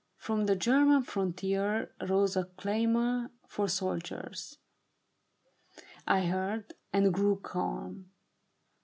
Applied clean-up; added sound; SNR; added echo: none; none; none; none.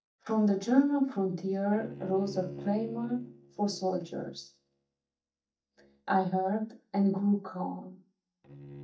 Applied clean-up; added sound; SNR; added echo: neural mask model DeepFilterNet 3.